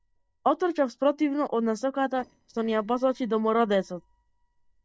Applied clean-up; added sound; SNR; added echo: neural separator model SepFormer DNS4.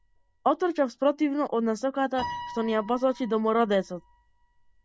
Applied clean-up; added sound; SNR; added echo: none; Piano; 16 dB; none.